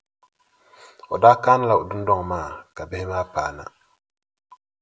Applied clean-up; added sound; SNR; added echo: none; none; none; none.